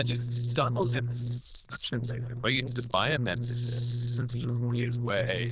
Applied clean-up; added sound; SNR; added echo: neural diffusion model UNIVERSE++.